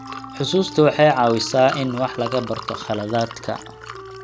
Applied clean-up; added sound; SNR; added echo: none; Liquid + Wind instrument, woodwind instrument; 13 dB; none.